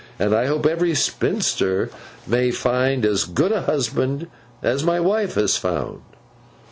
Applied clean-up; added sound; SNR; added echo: none; none; none; none.